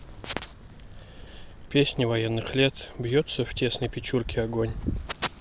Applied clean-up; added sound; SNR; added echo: none; Aircraft; 20 dB; none.